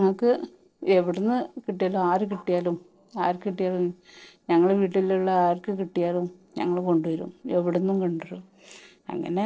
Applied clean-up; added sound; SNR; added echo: neural separator model SepFormer DNS4.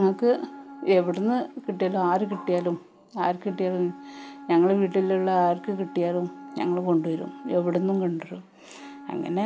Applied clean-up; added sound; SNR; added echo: none; Wind instrument, woodwind instrument; 18 dB; none.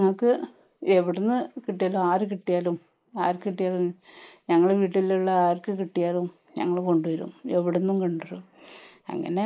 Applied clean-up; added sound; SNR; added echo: neural mask model Resemble Enhance denoiser.